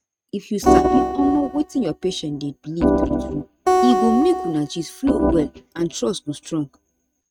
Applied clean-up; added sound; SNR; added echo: neural mask model RNNoise.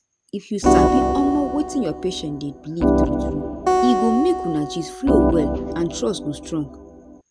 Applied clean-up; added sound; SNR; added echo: none; Organ + Acoustic guitar; -3 dB; none.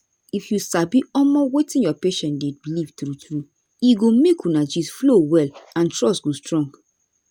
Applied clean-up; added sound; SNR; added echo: none; none; none; none.